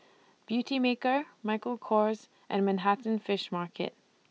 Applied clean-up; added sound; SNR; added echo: none; none; none; none.